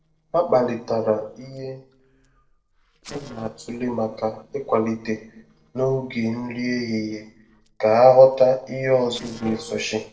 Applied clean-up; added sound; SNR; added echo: neural separator model SepFormer DNS4.